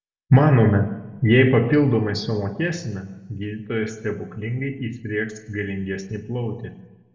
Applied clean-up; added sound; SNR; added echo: none; none; none; reverberation time 0.8 s.